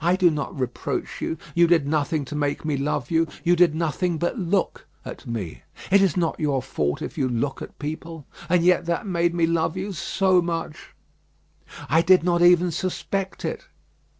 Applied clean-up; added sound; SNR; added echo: neural separator model SepFormer DNS4.